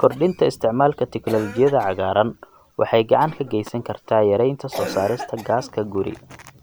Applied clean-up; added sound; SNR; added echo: none; Cough; 17 dB; none.